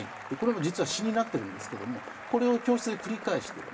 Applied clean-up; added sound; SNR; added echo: none; Applause / Cheering; 13 dB; reverberation time 1.4 s.